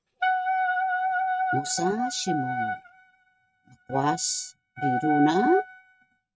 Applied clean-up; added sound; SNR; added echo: neural mask model RNNoise.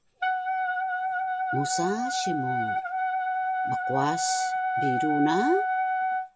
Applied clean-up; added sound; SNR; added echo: none; Wind instrument, woodwind instrument; -4 dB; none.